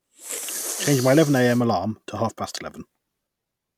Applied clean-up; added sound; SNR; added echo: none; Respiratory sounds; 11 dB; none.